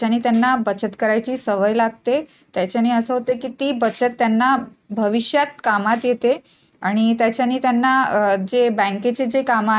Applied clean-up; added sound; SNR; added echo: neural mask model RNNoise.